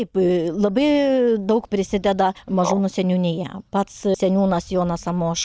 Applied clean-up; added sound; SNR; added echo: neural mask model DeepFilterNet 3.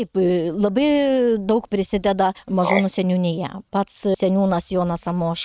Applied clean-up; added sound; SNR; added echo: neural mask model RNNoise.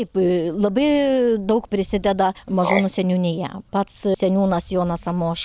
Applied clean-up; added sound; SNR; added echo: none; Frog; 10 dB; none.